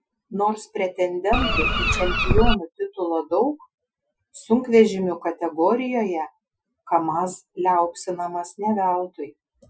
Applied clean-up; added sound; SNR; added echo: classical method Wiener filter.